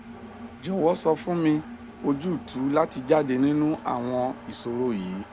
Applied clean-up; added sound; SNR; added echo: none; Engine; 16 dB; none.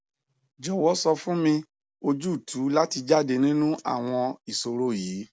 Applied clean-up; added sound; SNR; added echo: none; none; none; none.